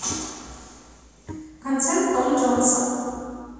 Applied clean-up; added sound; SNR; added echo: none; Bowed string instrument; 18 dB; reverberation time 2.1 s.